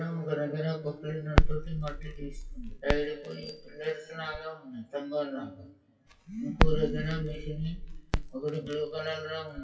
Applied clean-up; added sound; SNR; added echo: classical method WPE with log-MMSE.